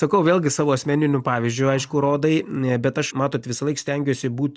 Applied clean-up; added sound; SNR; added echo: none; none; none; none.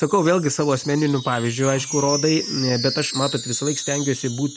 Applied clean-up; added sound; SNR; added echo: none; Wind chime; 9 dB; none.